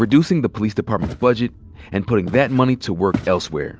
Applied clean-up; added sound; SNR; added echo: none; Walk, footsteps; 14 dB; none.